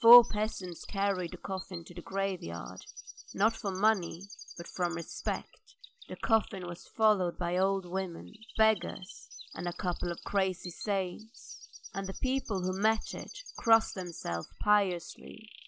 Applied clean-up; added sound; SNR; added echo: none; Chirp, tweet; 18 dB; none.